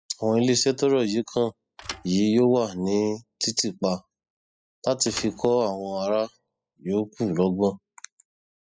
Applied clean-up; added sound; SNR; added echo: classical method spectral subtraction.